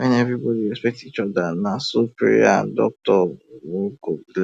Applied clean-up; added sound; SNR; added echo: none; none; none; none.